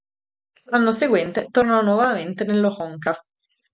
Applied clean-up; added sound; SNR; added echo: none; none; none; none.